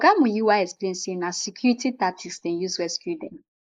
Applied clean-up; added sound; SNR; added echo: neural mask model Resemble Enhance denoiser.